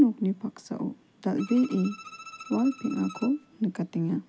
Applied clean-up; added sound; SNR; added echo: none; Bowed string instrument; 18 dB; none.